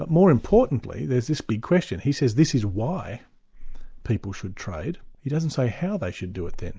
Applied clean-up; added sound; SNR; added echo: none; none; none; none.